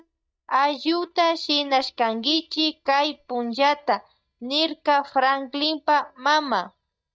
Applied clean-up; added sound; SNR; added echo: neural mask model DeepFilterNet 3.